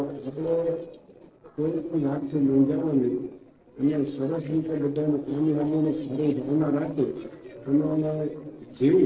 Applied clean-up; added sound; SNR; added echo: neural separator model SepFormer DNS4.